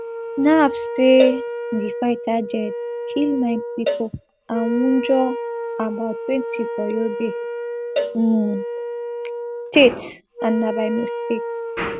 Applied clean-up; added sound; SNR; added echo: none; Cowbell + Wind instrument, woodwind instrument; 6 dB; none.